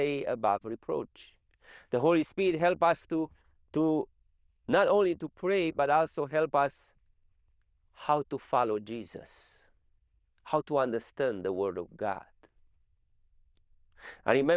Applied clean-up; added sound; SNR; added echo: neural diffusion model UNIVERSE++.